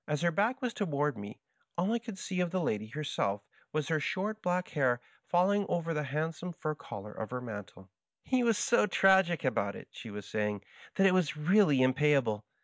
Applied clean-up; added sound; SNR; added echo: none; none; none; none.